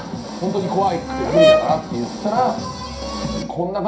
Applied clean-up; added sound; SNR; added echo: none; Brass instrument; -3 dB; reverberation time 0.5 s.